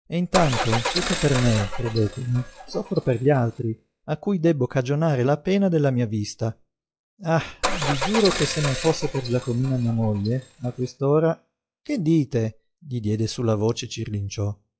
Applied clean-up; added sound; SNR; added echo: classical method log-MMSE.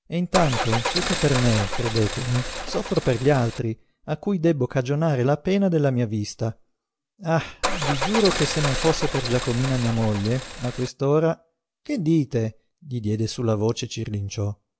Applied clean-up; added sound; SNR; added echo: none; Car; 4 dB; none.